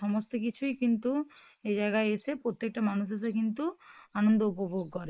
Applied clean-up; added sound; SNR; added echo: neural mask model Resemble Enhance denoiser.